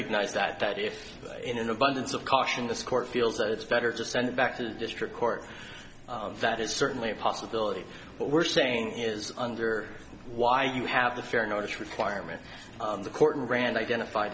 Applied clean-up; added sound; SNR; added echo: none; none; none; none.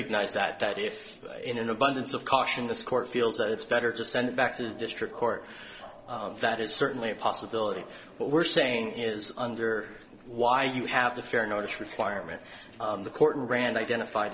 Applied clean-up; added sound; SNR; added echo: neural separator model SepFormer DNS4.